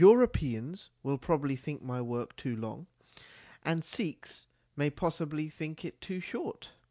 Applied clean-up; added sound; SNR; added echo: none; none; none; none.